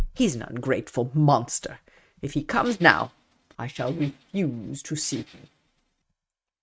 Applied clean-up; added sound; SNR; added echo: neural mask model RNNoise.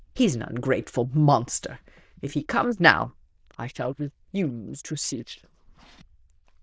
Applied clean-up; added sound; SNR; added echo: neural diffusion model UNIVERSE++.